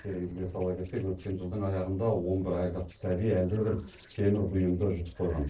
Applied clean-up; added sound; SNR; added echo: neural separator model SepFormer DNS4.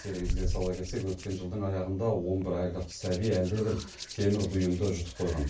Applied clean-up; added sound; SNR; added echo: none; Hands; 8 dB; reverberation time 0.2 s.